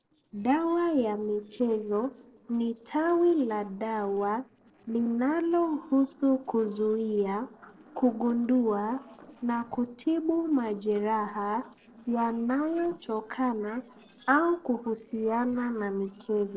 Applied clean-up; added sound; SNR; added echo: neural separator model SepFormer DNS4.